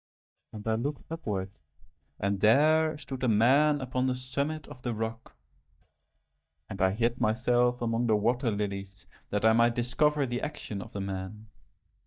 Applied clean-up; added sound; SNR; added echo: neural mask model DeepFilterNet 3.